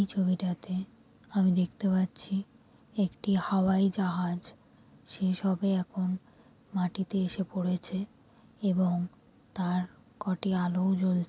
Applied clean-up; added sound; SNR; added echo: none; none; none; none.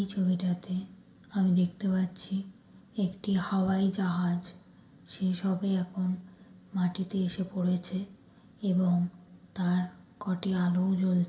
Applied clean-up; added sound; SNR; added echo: none; none; none; reverberation time 1.7 s.